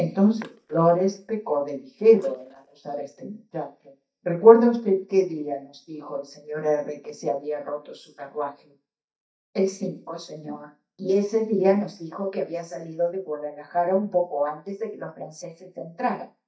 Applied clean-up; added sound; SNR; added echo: neural mask model DeepFilterNet 3.